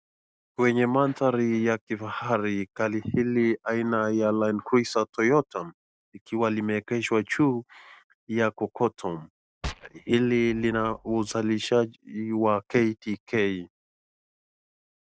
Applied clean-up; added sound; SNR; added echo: neural mask model DeepFilterNet 3.